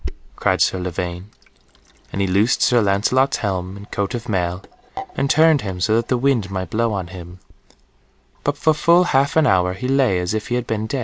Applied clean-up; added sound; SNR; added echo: none; Sink (filling or washing); 18 dB; none.